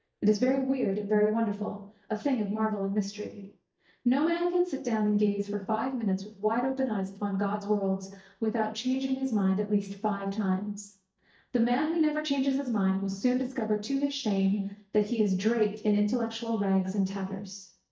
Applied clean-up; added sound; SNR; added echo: neural mask model DeepFilterNet 3.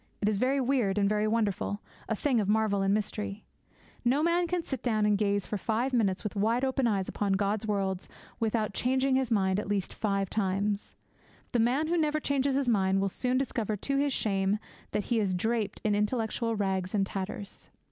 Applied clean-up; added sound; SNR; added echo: none; none; none; none.